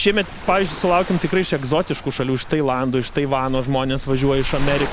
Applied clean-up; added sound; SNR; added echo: none; Waves, surf; 8 dB; none.